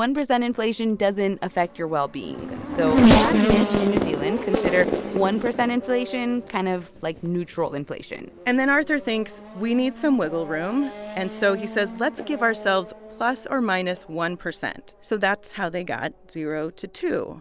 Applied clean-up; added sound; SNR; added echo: none; Race car, auto racing / Accelerating, revving, vroom; 3 dB; none.